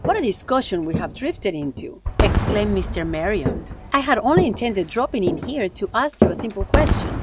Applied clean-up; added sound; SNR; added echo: none; Walk, footsteps + Fireworks; 2 dB; none.